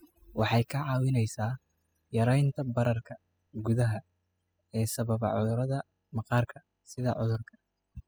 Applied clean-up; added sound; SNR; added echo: classical method spectral subtraction.